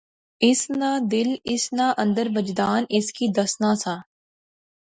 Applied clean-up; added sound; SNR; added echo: none; none; none; none.